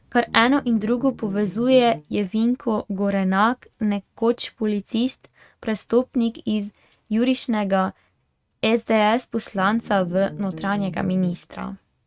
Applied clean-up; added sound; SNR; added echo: neural mask model RNNoise.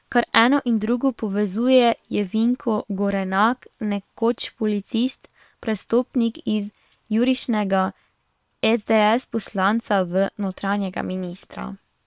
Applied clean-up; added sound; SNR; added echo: neural separator model SepFormer WHAM!.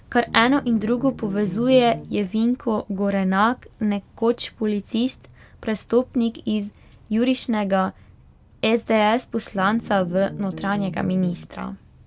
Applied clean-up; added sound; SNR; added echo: none; Bass guitar; 13 dB; none.